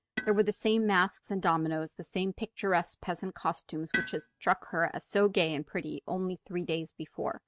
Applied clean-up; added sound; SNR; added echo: neural mask model RNNoise.